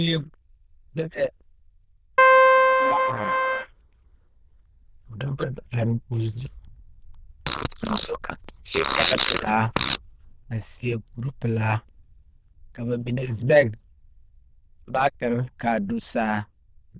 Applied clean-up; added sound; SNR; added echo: neural diffusion model UNIVERSE++.